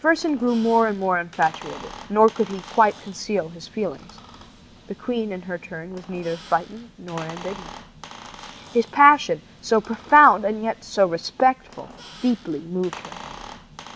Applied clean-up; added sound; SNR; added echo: none; Squeak; 19 dB; none.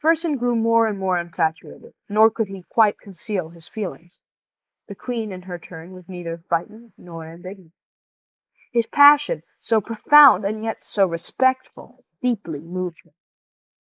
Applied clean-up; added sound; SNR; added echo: neural mask model Resemble Enhance denoiser.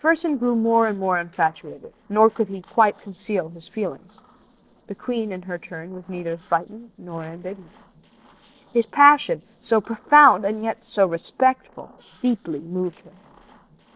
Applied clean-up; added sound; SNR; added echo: neural separator model SepFormer DNS4.